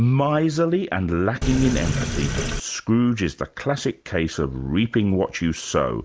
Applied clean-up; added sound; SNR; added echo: none; Sink (filling or washing); 2 dB; none.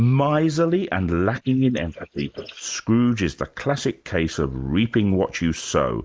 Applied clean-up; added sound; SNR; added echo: neural mask model Resemble Enhance denoiser.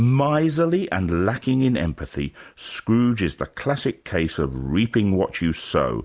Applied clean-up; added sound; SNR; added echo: none; none; none; none.